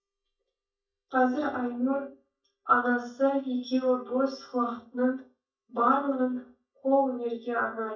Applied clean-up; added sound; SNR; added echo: neural mask model DeepFilterNet 3.